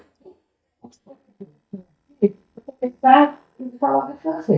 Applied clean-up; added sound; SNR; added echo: neural mask model DeepFilterNet 3.